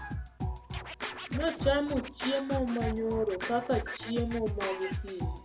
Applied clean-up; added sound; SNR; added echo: none; Scratching (performance technique); 4 dB; reverberation time 0.3 s.